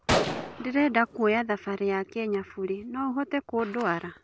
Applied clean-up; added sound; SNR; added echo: none; Gunshot, gunfire; 7 dB; none.